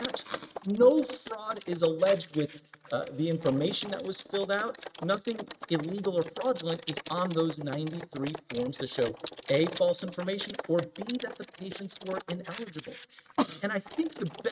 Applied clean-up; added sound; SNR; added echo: neural mask model RNNoise.